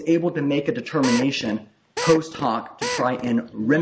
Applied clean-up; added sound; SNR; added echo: none; Drill; 8 dB; none.